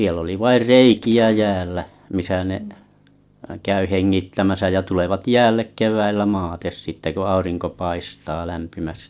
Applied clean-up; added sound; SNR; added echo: neural separator model SepFormer DNS4.